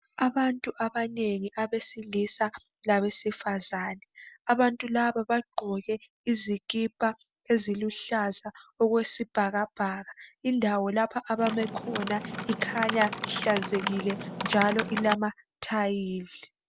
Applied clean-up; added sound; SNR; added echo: none; Typing; 4 dB; none.